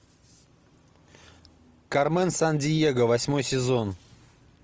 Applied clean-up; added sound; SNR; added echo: none; none; none; none.